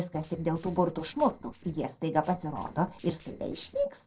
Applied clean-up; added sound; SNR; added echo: neural separator model SepFormer DNS4.